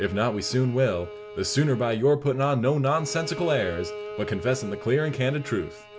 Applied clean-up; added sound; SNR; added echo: none; Bowed string instrument; 13 dB; none.